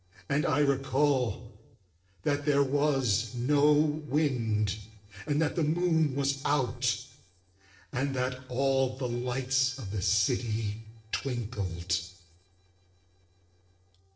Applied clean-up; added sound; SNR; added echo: neural separator model SepFormer DNS4.